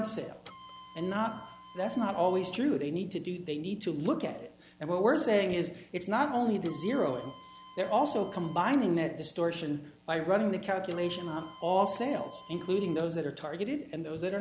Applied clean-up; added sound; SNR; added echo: none; Printer; 18 dB; none.